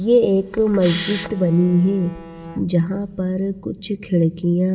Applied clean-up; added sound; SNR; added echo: none; Bowed string instrument; 19 dB; reverberation time 0.8 s.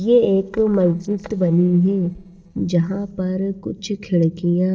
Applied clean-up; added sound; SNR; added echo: neural separator model SepFormer DNS4.